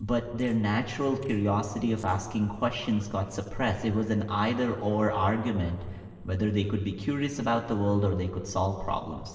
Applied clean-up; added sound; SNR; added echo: neural separator model SepFormer DNS4.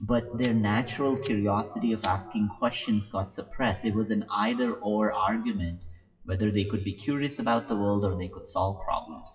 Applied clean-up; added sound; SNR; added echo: classical method WPE with log-MMSE.